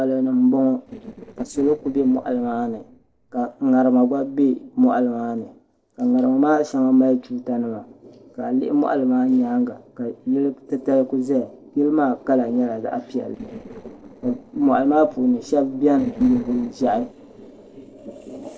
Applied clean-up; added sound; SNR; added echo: neural separator model SepFormer DNS4.